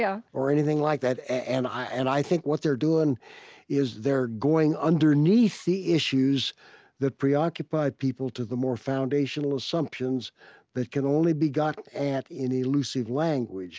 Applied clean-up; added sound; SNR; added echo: none; none; none; none.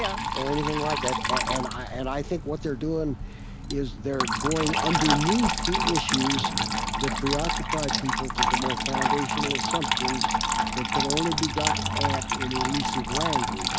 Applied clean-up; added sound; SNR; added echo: none; Trickle, dribble / Water tap, faucet; -3 dB; none.